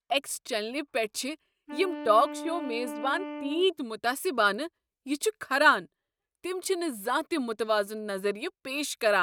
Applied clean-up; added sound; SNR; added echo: neural mask model RNNoise.